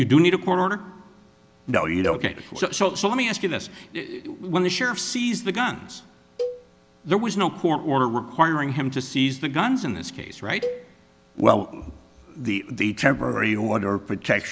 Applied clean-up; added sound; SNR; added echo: none; Cowbell; 12 dB; none.